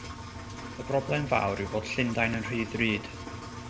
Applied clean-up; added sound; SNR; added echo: none; Engine; 9 dB; none.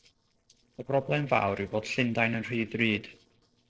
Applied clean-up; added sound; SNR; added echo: neural separator model SepFormer DNS4.